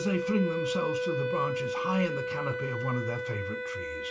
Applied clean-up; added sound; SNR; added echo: none; Wind instrument, woodwind instrument; 1 dB; reverberation time 0.2 s.